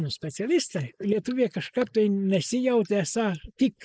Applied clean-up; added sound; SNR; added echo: neural mask model Resemble Enhance denoiser.